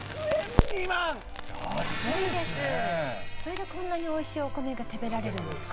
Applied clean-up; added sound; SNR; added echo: none; Crackle; 1 dB; none.